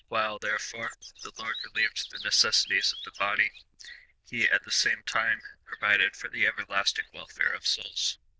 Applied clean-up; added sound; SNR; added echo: neural diffusion model UNIVERSE++.